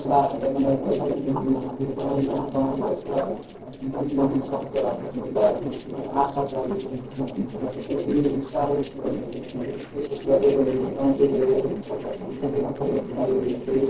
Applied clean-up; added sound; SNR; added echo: neural separator model SepFormer DNS4.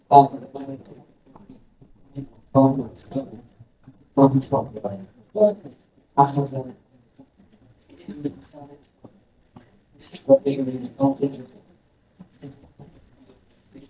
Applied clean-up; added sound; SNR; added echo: neural mask model DeepFilterNet 3.